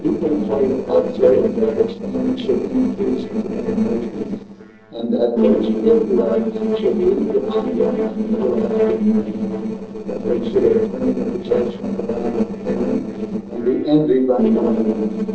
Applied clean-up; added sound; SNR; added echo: neural separator model SepFormer DNS4.